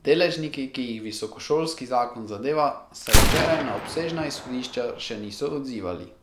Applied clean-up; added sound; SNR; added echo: none; Gunshot, gunfire; 1 dB; none.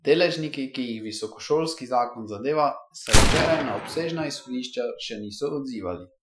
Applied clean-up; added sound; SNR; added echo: classical method Wiener filter.